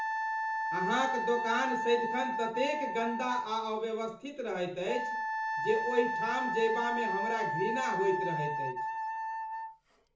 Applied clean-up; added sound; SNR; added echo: none; Wind instrument, woodwind instrument; 1 dB; reverberation time 0.6 s.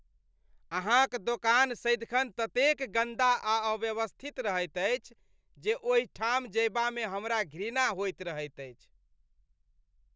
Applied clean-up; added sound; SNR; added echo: none; none; none; none.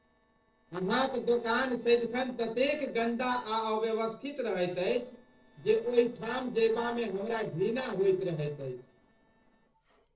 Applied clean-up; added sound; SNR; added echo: neural separator model SepFormer DNS4.